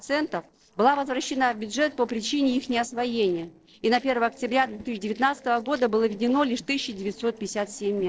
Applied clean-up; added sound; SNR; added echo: neural separator model SepFormer DNS4.